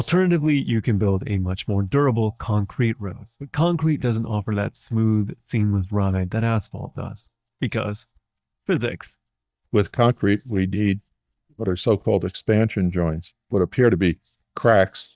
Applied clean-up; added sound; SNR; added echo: neural mask model DeepFilterNet 3.